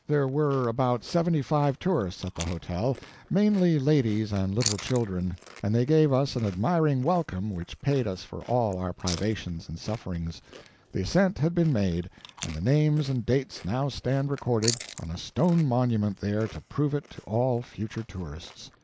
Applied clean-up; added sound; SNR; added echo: neural mask model Resemble Enhance denoiser.